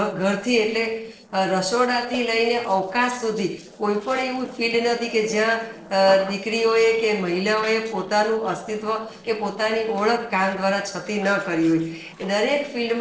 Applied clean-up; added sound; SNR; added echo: neural separator model SepFormer DNS4.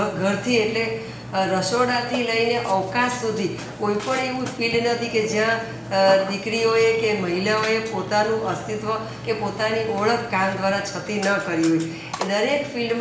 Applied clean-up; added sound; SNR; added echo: none; Burping, eructation; 13 dB; reverberation time 0.7 s.